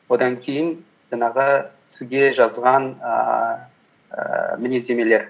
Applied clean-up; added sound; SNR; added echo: none; none; none; none.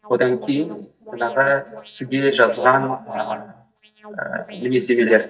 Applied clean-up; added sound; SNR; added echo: neural mask model DeepFilterNet 3.